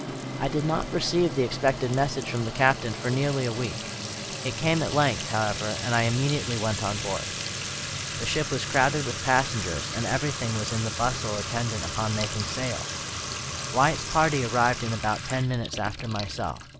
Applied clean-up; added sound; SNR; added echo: none; Fill (with liquid) / Trickle, dribble / Sink (filling or washing); 6 dB; none.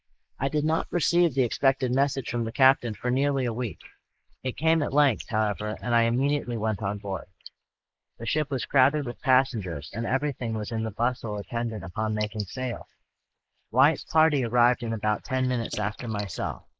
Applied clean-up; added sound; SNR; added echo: neural mask model Resemble Enhance denoiser.